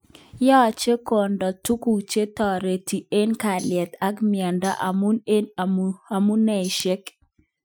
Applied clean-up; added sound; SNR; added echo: classical method Wiener filter.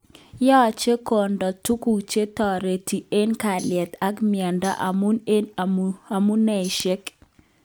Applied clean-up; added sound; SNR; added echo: none; Tambourine; 19 dB; none.